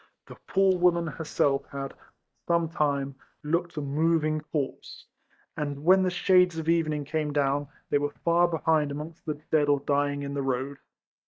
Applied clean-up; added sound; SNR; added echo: neural mask model DeepFilterNet 3.